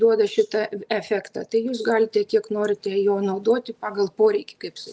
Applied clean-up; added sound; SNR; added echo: none; none; none; none.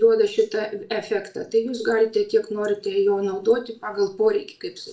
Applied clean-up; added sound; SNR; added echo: none; none; none; reverberation time 0.3 s.